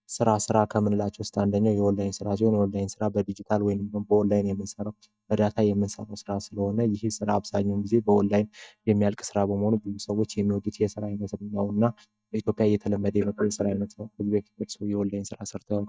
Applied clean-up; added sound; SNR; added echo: neural mask model DeepFilterNet 3.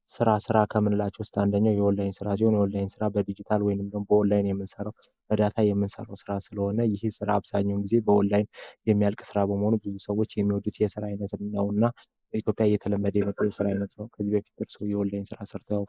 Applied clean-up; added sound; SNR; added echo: neural mask model Resemble Enhance denoiser.